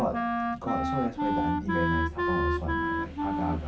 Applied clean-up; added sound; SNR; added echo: none; Wind instrument, woodwind instrument; -3 dB; none.